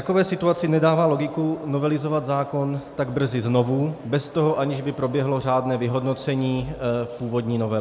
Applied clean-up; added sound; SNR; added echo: none; none; none; none.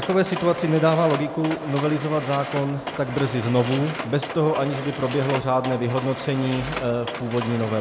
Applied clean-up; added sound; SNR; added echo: none; Mechanisms; 10 dB; none.